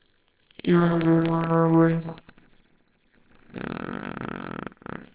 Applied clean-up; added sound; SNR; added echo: neural separator model SepFormer WHAMR!.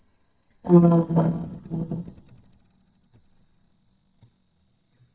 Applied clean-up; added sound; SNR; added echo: neural mask model DeepFilterNet 3.